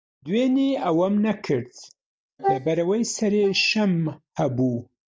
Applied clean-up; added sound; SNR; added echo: neural mask model DeepFilterNet 3.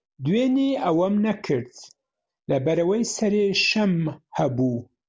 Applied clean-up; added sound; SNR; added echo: none; none; none; none.